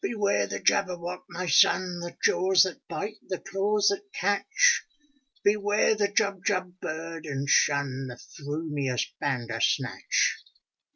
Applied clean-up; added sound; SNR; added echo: none; none; none; none.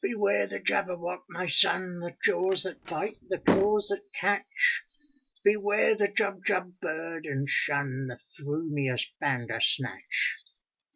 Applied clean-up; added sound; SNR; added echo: none; Slam; 5 dB; none.